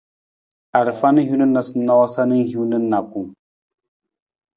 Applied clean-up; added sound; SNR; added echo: none; none; none; none.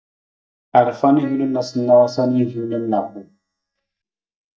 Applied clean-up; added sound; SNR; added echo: neural mask model DeepFilterNet 3.